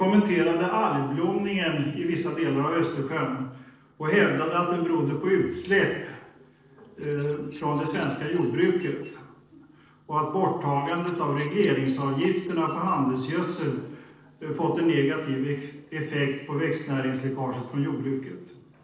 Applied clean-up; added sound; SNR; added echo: neural separator model SepFormer DNS4.